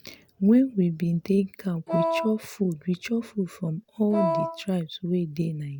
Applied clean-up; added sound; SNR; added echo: none; Wind instrument, woodwind instrument; 2 dB; none.